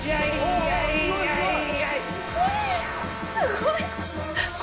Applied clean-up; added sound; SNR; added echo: none; Trumpet; 11 dB; reverberation time 0.8 s.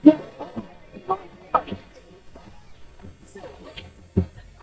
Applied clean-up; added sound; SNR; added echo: neural mask model DeepFilterNet 3.